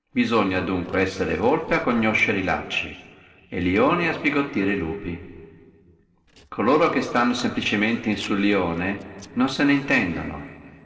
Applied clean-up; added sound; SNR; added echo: neural separator model SepFormer DNS4.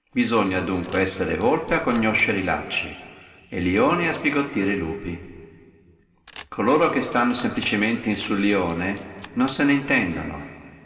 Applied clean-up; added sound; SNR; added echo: none; Camera; 20 dB; reverberation time 2.0 s.